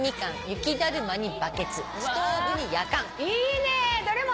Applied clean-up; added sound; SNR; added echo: none; Crowd; 17 dB; none.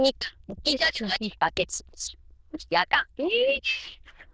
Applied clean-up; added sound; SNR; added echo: neural diffusion model UNIVERSE++.